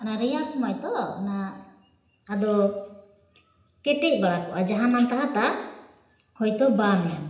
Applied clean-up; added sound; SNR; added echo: none; none; none; reverberation time 0.8 s.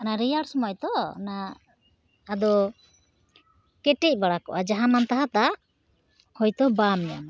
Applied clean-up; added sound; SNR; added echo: none; none; none; none.